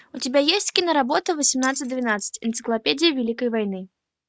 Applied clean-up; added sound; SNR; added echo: neural mask model RNNoise.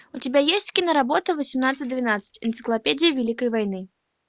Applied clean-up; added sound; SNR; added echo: none; Glass; 16 dB; none.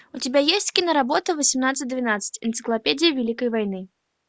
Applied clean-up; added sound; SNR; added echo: none; none; none; none.